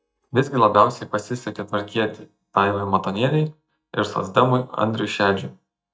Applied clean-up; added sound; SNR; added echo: neural mask model DeepFilterNet 3.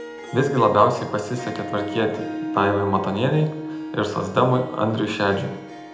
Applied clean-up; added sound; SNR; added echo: none; Harp; 11 dB; reverberation time 0.8 s.